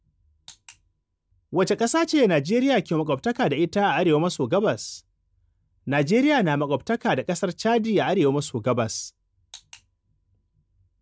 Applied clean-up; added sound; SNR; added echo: none; none; none; none.